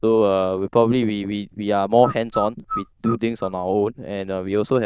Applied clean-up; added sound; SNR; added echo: neural diffusion model UNIVERSE++.